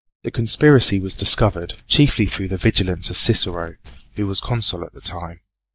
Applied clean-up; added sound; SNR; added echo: neural mask model DeepFilterNet 3.